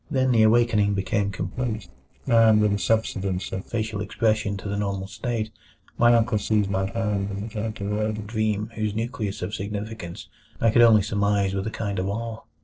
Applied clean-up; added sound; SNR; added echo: neural separator model SepFormer DNS4.